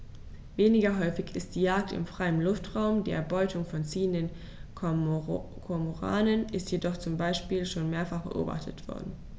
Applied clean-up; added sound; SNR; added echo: none; none; none; none.